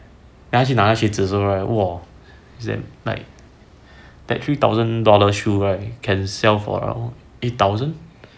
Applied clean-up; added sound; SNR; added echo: none; none; none; none.